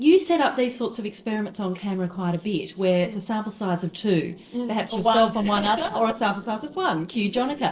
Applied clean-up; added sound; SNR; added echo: neural separator model SepFormer DNS4.